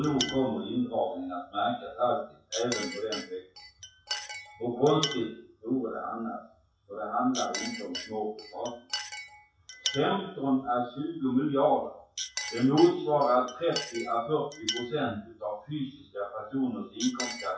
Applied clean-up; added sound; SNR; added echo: classical method WPE with log-MMSE.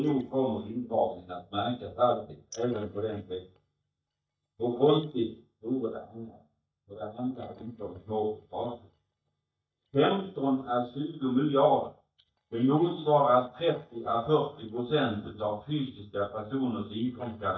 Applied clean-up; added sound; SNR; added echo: neural mask model DeepFilterNet 3.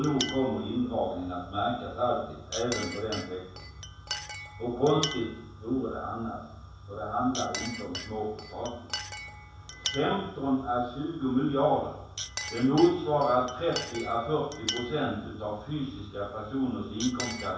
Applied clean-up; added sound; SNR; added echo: none; Chink, clink; 11 dB; reverberation time 0.7 s.